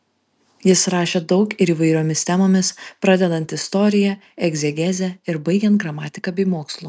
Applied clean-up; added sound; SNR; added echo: none; none; none; none.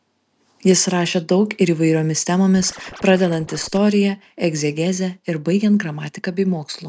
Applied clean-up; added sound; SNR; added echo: none; Scratching (performance technique); 19 dB; none.